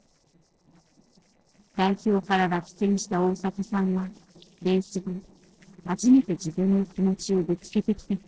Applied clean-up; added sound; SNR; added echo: neural separator model SepFormer DNS4.